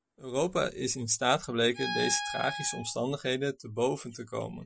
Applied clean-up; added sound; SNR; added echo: classical method Wiener filter.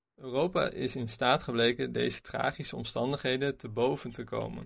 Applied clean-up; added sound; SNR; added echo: neural mask model Resemble Enhance denoiser.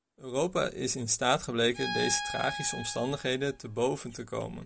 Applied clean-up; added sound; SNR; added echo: none; Bowed string instrument; 8 dB; none.